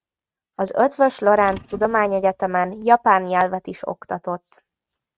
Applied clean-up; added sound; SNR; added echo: neural mask model RNNoise.